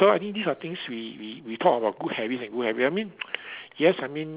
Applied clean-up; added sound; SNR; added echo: none; none; none; none.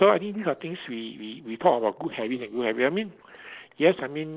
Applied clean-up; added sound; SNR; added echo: neural separator model SepFormer DNS4.